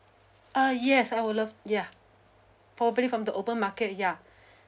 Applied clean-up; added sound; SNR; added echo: none; none; none; none.